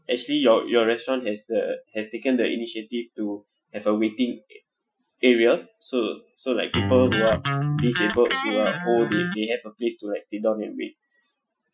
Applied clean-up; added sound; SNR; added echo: classical method Wiener filter.